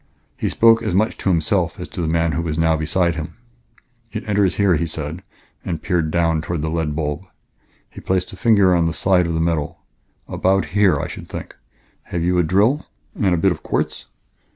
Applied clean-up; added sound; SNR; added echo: none; none; none; none.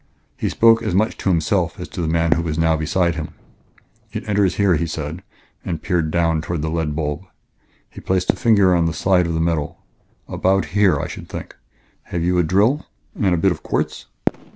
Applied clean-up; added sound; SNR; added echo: none; Fireworks; 15 dB; none.